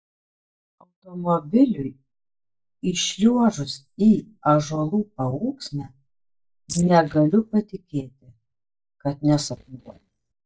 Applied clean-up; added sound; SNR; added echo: neural mask model DeepFilterNet 3.